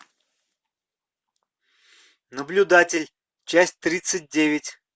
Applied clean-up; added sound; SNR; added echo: none; none; none; none.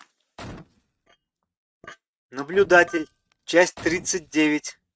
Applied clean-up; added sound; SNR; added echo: neural mask model RNNoise.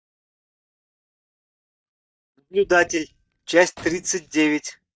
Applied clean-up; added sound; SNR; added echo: neural mask model DeepFilterNet 3.